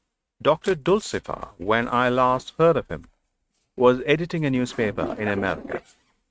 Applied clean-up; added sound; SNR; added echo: neural mask model RNNoise.